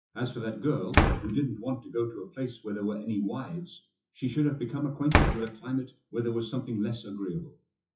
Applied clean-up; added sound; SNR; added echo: classical method WPE with log-MMSE.